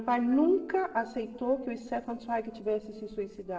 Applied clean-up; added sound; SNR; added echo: neural separator model SepFormer DNS4.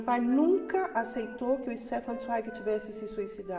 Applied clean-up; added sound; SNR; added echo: none; Wind instrument, woodwind instrument; 15 dB; reverberation time 1.8 s.